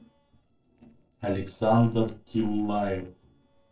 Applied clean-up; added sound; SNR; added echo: neural separator model SepFormer DNS4.